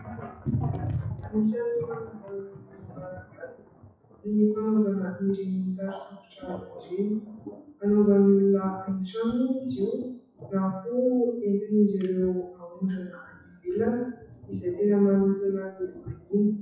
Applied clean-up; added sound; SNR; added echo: classical method WPE with log-MMSE.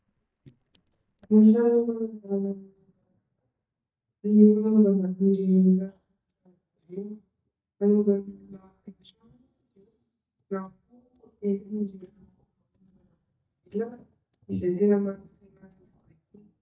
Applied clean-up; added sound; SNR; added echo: neural mask model DeepFilterNet 3.